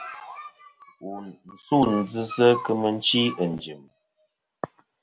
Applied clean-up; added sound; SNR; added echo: none; none; none; none.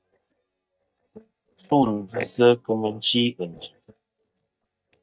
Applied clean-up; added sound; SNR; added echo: neural mask model DeepFilterNet 3.